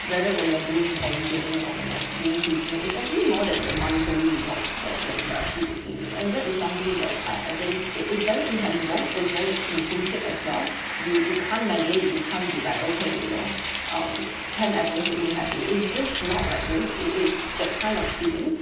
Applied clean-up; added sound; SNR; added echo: none; Rain; 3 dB; reverberation time 0.8 s.